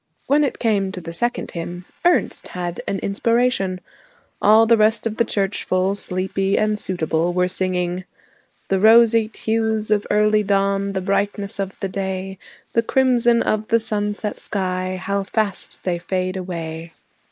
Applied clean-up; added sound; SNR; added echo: neural mask model Resemble Enhance denoiser.